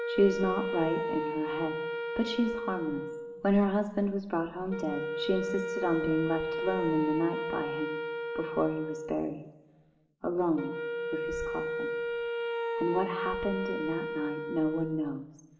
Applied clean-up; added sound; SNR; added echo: none; Wind instrument, woodwind instrument; 3 dB; reverberation time 1.4 s.